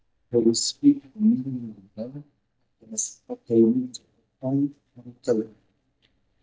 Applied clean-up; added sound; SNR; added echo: neural mask model DeepFilterNet 3.